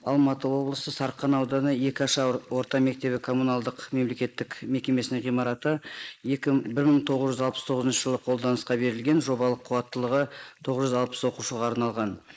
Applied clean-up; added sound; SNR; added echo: neural mask model Resemble Enhance denoiser.